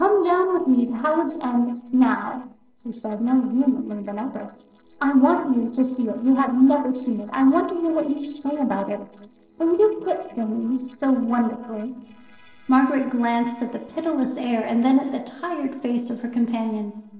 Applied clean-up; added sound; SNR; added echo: neural separator model SepFormer DNS4.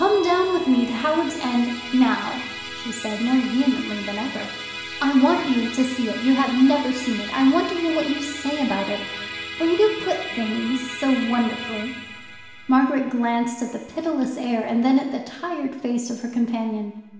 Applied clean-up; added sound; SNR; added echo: none; Musical instrument; 12 dB; reverberation time 1.0 s.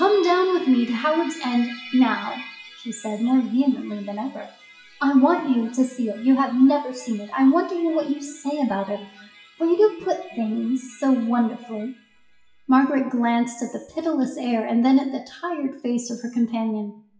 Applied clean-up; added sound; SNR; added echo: classical method WPE with log-MMSE.